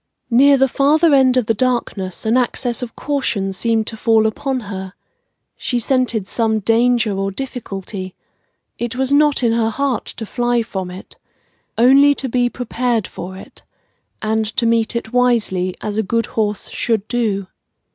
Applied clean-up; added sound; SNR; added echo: none; none; none; none.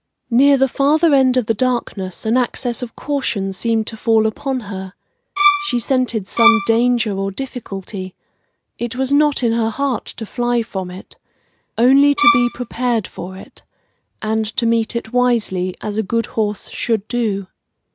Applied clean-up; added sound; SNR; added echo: none; Bowed string instrument; -1 dB; none.